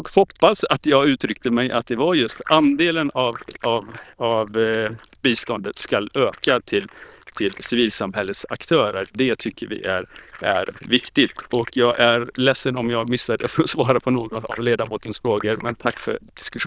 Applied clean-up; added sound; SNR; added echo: neural diffusion model UNIVERSE++.